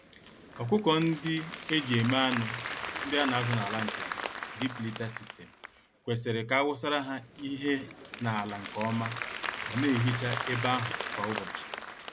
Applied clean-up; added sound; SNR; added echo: none; Applause; 6 dB; none.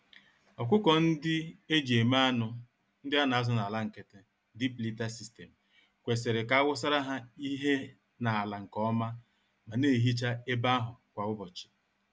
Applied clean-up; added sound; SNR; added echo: none; none; none; none.